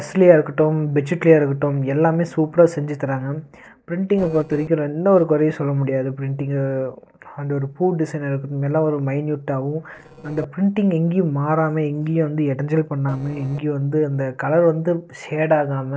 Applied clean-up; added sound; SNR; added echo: neural separator model SepFormer DNS4.